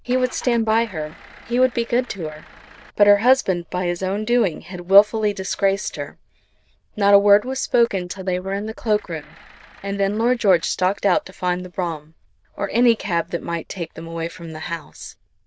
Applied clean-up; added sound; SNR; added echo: neural diffusion model UNIVERSE++.